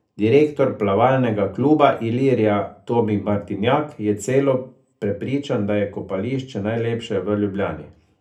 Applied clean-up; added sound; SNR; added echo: none; none; none; reverberation time 0.3 s.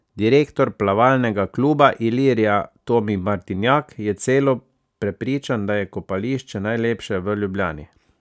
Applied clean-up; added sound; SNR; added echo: none; none; none; none.